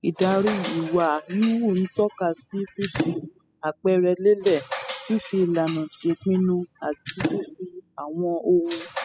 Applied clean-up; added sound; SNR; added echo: classical method spectral subtraction.